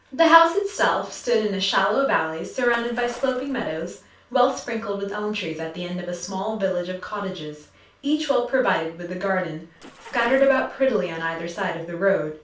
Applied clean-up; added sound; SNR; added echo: neural separator model SepFormer DNS4.